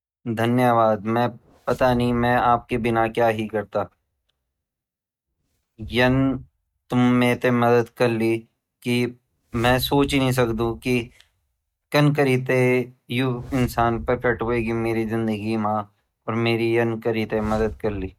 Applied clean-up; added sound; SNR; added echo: neural mask model RNNoise.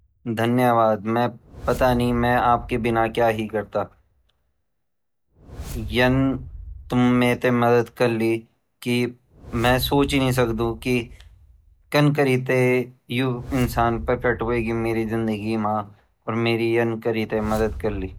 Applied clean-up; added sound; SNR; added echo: none; Whoosh, swoosh, swish; 16 dB; none.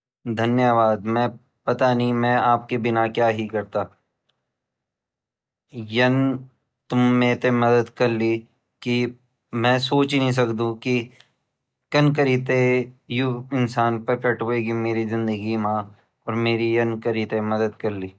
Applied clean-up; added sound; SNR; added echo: none; none; none; none.